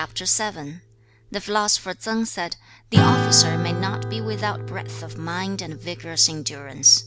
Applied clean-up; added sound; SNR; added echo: none; Acoustic guitar / Strum; 2 dB; none.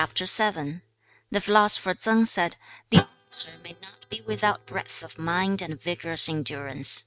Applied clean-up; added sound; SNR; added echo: neural mask model RNNoise.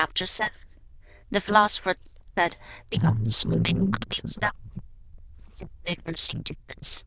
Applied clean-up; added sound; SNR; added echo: neural diffusion model UNIVERSE++.